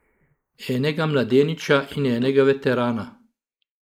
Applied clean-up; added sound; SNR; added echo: neural mask model Resemble Enhance denoiser.